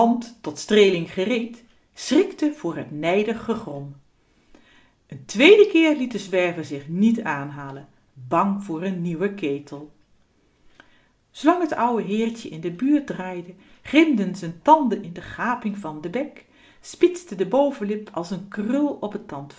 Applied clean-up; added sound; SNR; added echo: none; none; none; none.